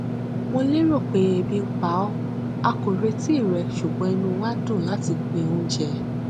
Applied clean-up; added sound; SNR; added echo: none; Engine / Mechanisms; 1 dB; none.